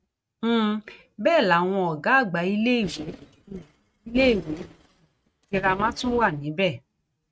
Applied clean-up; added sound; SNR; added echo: neural mask model RNNoise.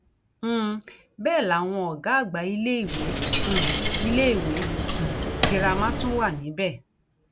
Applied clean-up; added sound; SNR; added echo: none; Coin (dropping); -1 dB; none.